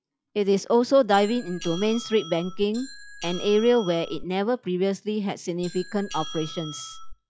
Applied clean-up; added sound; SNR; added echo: classical method log-MMSE.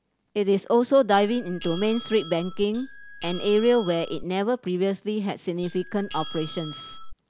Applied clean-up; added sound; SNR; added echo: none; Doorbell; 12 dB; none.